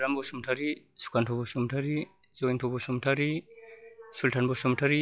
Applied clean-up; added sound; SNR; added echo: classical method log-MMSE.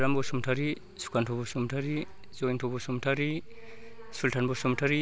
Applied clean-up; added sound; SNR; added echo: none; none; none; none.